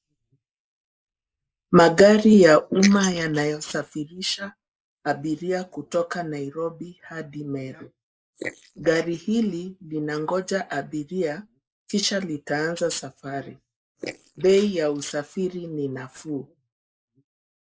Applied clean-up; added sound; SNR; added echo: neural mask model Resemble Enhance denoiser.